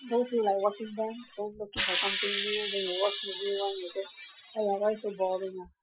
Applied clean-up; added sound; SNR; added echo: classical method Wiener filter.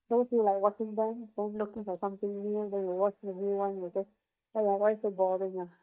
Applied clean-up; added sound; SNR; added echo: neural mask model DeepFilterNet 3.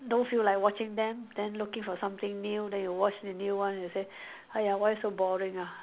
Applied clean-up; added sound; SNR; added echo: none; none; none; none.